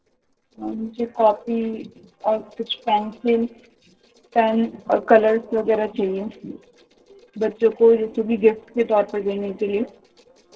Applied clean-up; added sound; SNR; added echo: neural separator model SepFormer DNS4.